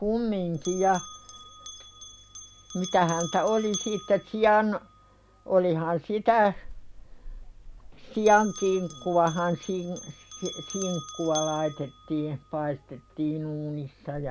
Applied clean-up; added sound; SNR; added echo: none; Bell; 12 dB; none.